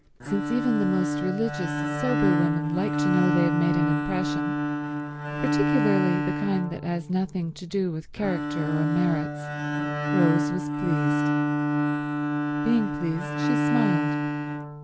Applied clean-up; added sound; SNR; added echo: none; Bowed string instrument; -2 dB; none.